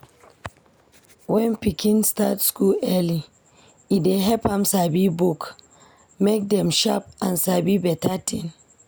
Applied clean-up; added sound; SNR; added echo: none; none; none; none.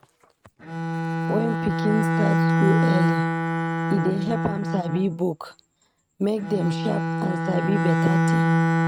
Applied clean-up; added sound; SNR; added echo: neural mask model RNNoise.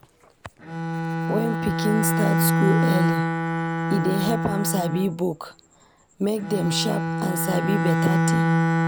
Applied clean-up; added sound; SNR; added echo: none; Bowed string instrument; -3 dB; none.